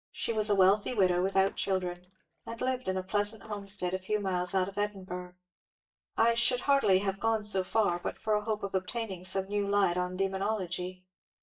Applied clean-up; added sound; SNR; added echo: neural mask model DeepFilterNet 3.